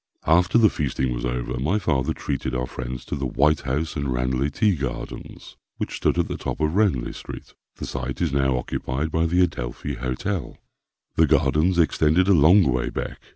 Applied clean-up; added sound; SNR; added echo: none; none; none; none.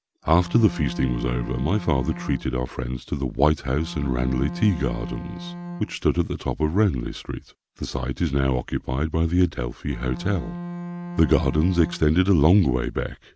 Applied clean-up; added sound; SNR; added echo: none; Bowed string instrument; 11 dB; none.